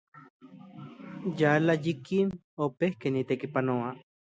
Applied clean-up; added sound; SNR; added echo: none; none; none; none.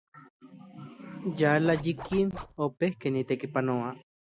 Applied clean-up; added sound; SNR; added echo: none; Zipper (clothing); 13 dB; none.